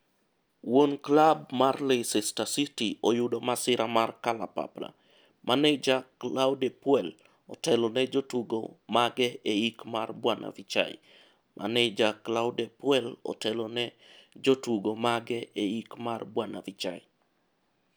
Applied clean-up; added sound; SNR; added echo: none; none; none; none.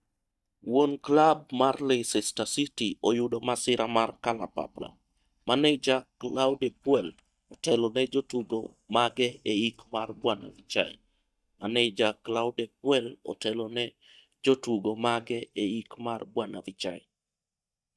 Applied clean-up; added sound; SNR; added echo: neural mask model DeepFilterNet 3.